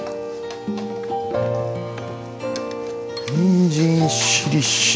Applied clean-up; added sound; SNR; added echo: none; none; none; none.